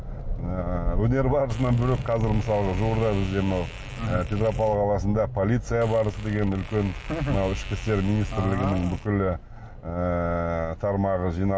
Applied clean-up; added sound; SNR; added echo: none; Fart; 20 dB; none.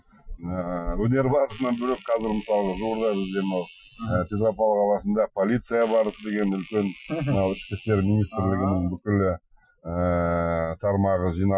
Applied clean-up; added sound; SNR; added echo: classical method Wiener filter.